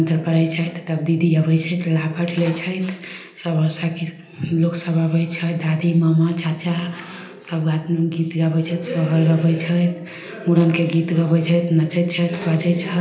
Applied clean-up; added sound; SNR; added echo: none; Cutlery, silverware; 16 dB; reverberation time 0.9 s.